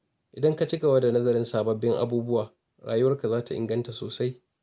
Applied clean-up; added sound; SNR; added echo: none; none; none; none.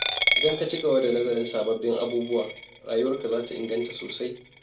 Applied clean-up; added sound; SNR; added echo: none; Coin (dropping); 5 dB; reverberation time 0.2 s.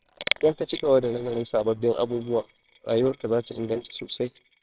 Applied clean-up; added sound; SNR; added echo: neural separator model SepFormer WHAMR!.